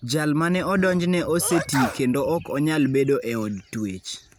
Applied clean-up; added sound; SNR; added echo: none; Sneeze; 10 dB; none.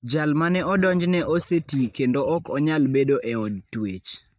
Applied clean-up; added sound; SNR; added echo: neural mask model DeepFilterNet 3.